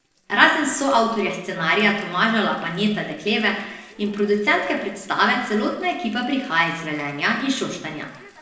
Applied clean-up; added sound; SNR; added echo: neural separator model SepFormer DNS4.